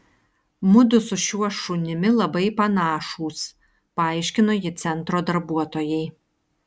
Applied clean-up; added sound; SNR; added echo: none; none; none; none.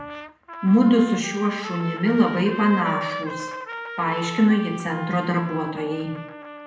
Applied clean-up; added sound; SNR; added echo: none; Trumpet; 12 dB; reverberation time 0.7 s.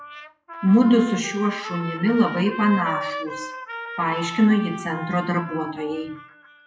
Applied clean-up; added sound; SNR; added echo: classical method WPE with log-MMSE.